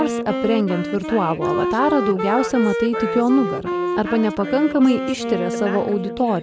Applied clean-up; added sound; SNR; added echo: none; Wind instrument, woodwind instrument; 5 dB; none.